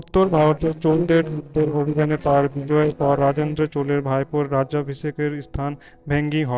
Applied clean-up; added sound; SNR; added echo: neural separator model SepFormer DNS4.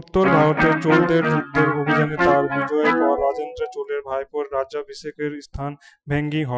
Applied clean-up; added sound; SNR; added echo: classical method Wiener filter.